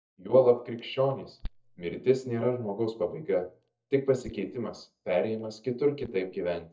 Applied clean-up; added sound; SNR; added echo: neural mask model DeepFilterNet 3.